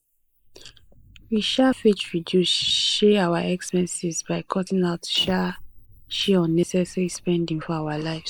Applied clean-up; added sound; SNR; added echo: neural mask model Resemble Enhance denoiser.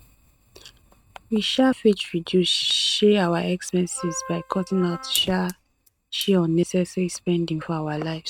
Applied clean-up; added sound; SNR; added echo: neural mask model RNNoise.